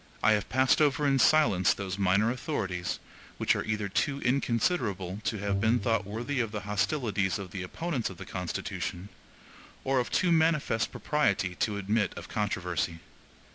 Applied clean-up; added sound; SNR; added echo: none; Bowed string instrument; 8 dB; none.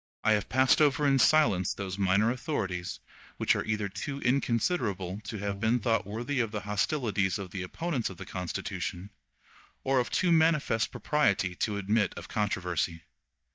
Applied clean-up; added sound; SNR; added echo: neural mask model DeepFilterNet 3.